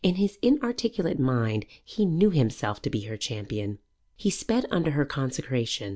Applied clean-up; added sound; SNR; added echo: none; none; none; none.